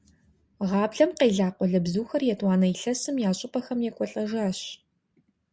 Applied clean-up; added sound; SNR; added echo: none; none; none; none.